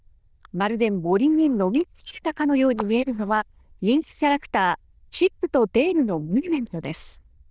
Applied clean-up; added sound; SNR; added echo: neural diffusion model UNIVERSE++.